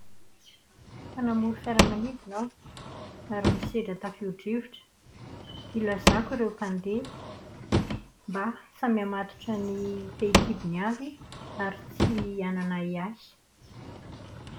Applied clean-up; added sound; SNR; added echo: none; Drawer open or close / Wood; 0 dB; none.